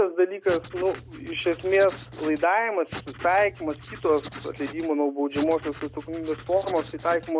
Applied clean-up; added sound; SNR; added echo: none; Writing; 13 dB; none.